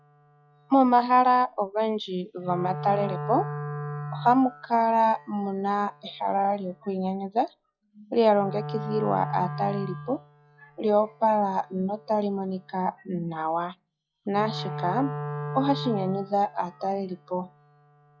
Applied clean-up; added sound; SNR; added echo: classical method log-MMSE.